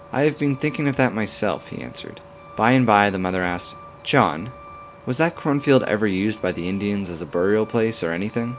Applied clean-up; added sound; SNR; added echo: none; Truck; 20 dB; none.